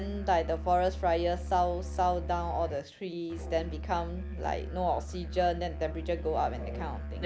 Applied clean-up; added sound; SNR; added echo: none; Musical instrument; 6 dB; none.